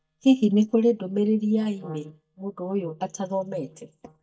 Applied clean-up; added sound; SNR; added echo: neural mask model DeepFilterNet 3.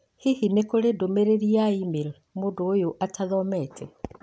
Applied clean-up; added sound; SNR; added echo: none; none; none; none.